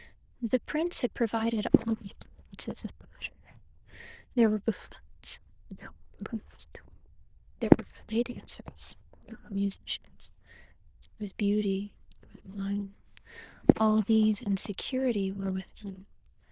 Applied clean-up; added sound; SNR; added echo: neural diffusion model UNIVERSE++.